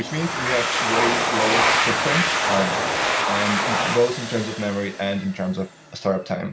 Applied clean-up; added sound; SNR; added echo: none; Domestic sounds, home sounds; -2 dB; none.